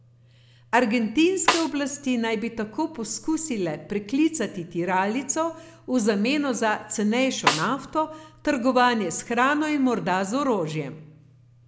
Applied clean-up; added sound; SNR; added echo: none; Snare drum; 2 dB; none.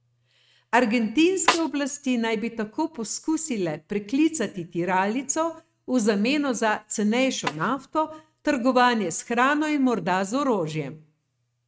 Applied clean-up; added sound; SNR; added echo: neural mask model RNNoise.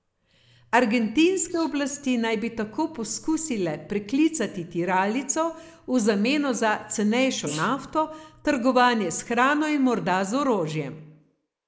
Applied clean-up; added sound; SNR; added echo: neural mask model Resemble Enhance denoiser.